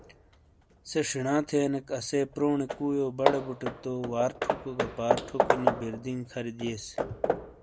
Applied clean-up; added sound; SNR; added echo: none; Hammer / Wood; 2 dB; none.